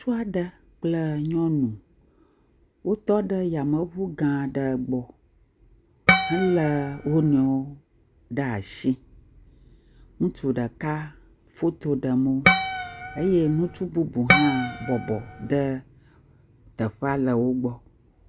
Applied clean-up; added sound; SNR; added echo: none; Harp; -2 dB; none.